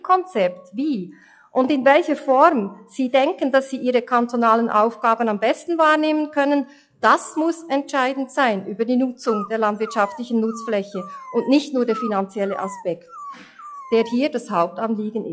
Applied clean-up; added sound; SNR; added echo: classical method log-MMSE.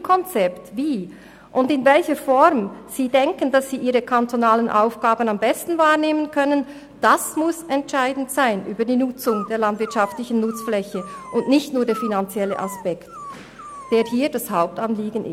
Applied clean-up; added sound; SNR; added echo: none; Dog; 16 dB; none.